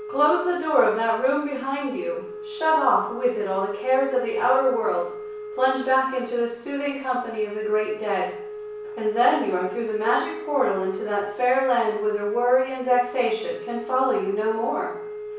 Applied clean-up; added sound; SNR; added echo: none; Wind instrument, woodwind instrument; 13 dB; reverberation time 0.6 s.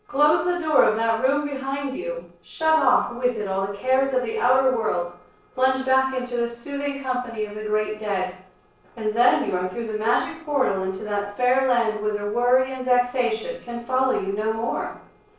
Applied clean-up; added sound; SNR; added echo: neural separator model SepFormer DNS4.